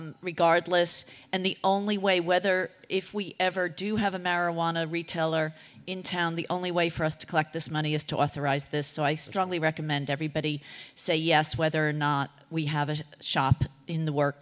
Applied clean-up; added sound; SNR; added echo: none; none; none; none.